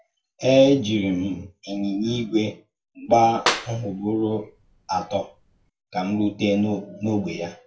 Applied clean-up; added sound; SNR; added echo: none; Clapping; 9 dB; reverberation time 0.2 s.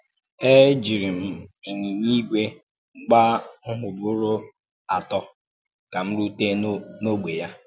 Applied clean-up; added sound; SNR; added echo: none; none; none; none.